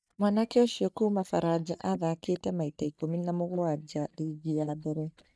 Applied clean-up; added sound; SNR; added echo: neural mask model DeepFilterNet 3.